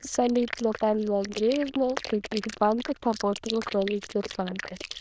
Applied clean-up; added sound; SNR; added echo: neural diffusion model UNIVERSE++.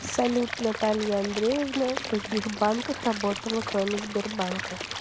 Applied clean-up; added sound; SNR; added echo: none; Stream / Liquid; 8 dB; none.